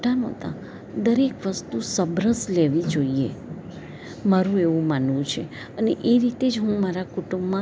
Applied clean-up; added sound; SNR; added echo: none; none; none; none.